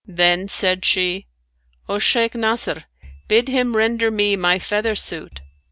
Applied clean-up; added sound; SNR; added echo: none; Marimba, xylophone / Wood; 20 dB; none.